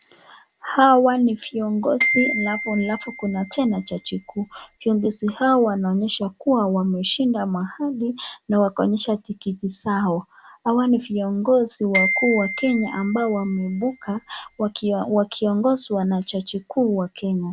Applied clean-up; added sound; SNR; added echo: none; Glockenspiel; 6 dB; none.